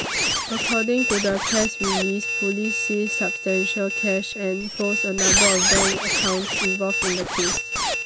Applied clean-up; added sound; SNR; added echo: none; Squeak; -2 dB; none.